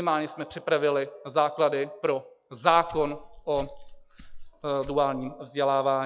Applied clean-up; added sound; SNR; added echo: classical method log-MMSE.